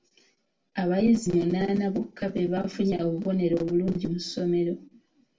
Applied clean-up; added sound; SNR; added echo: none; none; none; reverberation time 0.2 s.